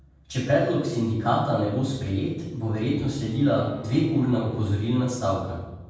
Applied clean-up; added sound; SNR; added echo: none; Bowed string instrument; 19 dB; reverberation time 1.2 s.